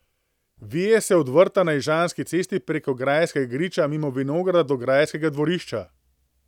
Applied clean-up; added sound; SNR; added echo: none; none; none; none.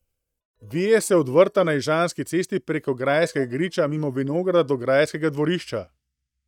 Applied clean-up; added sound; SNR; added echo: neural mask model DeepFilterNet 3.